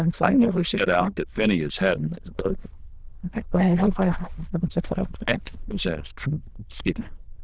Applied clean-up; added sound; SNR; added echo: neural diffusion model UNIVERSE++.